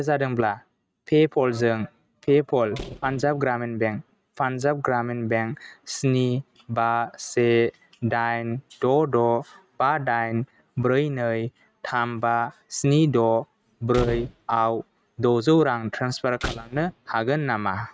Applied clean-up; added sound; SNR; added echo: neural mask model RNNoise.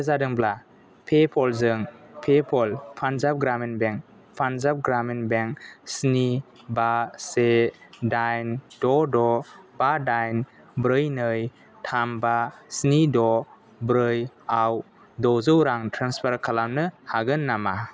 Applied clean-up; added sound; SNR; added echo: none; none; none; none.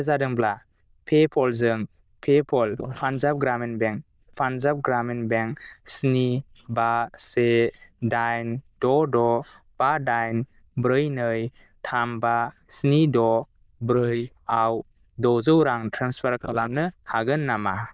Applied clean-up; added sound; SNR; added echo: neural diffusion model UNIVERSE++.